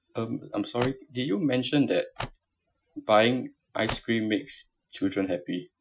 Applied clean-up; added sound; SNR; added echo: classical method Wiener filter.